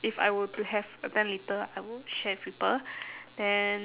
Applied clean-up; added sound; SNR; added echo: none; none; none; none.